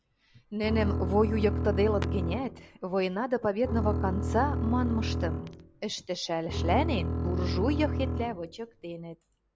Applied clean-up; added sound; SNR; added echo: none; Bowed string instrument; 1 dB; none.